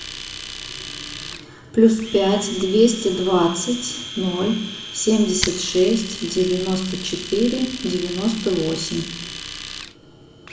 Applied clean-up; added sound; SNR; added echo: none; Domestic sounds, home sounds; 11 dB; reverberation time 0.7 s.